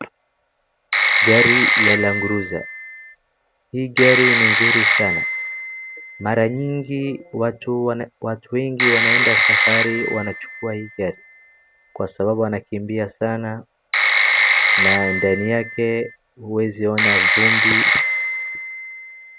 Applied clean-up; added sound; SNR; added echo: none; Telephone; -3 dB; none.